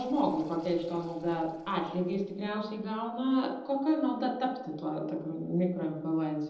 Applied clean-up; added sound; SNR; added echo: neural separator model SepFormer DNS4.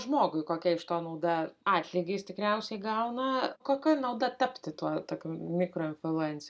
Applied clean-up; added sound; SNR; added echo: none; none; none; none.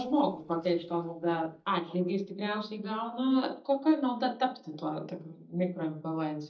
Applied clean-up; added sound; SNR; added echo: neural mask model DeepFilterNet 3.